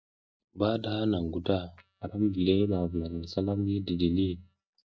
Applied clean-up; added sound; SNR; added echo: neural mask model DeepFilterNet 3.